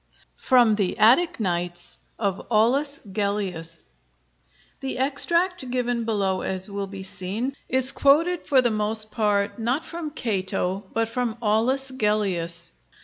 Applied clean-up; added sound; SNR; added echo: none; none; none; none.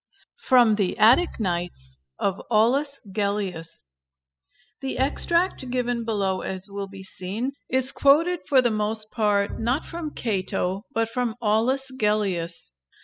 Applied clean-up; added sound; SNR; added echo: classical method spectral subtraction.